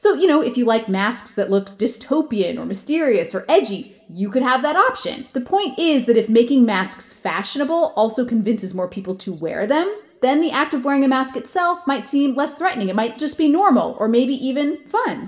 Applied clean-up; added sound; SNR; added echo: none; none; none; reverberation time 0.6 s.